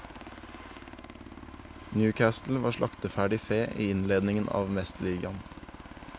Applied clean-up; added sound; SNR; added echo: none; Aircraft; 15 dB; none.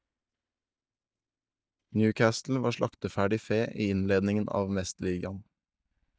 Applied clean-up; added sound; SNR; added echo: neural mask model DeepFilterNet 3.